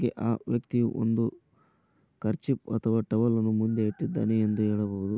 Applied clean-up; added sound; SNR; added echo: none; none; none; none.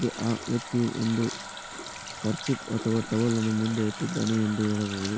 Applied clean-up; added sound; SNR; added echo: none; Water tap, faucet; 10 dB; none.